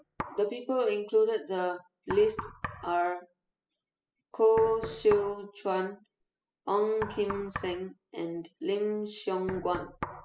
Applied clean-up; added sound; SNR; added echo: classical method spectral subtraction.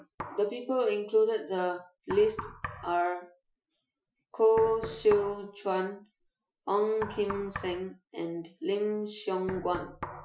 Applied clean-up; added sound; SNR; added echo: classical method Wiener filter.